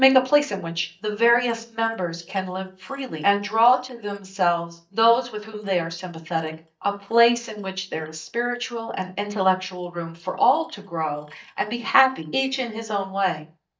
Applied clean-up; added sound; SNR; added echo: neural mask model DeepFilterNet 3.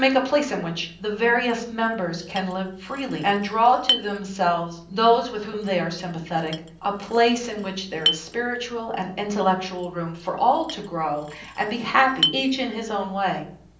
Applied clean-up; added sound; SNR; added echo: none; Chink, clink; 10 dB; reverberation time 0.6 s.